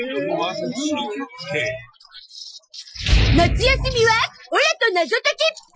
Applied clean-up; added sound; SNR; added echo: classical method Wiener filter.